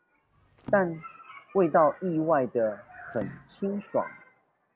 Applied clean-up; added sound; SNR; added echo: none; Percussion; 19 dB; none.